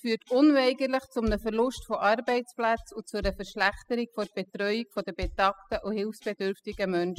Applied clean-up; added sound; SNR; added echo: classical method spectral subtraction.